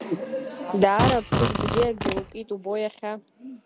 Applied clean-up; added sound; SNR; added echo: none; Fart; -1 dB; none.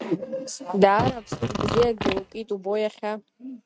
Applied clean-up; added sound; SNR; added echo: neural mask model RNNoise.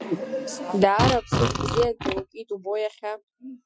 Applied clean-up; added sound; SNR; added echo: classical method Wiener filter.